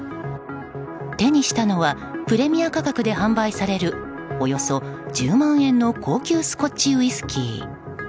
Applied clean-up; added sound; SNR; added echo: none; none; none; none.